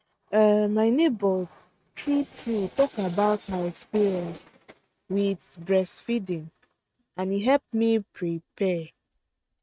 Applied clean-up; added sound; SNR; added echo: neural mask model RNNoise.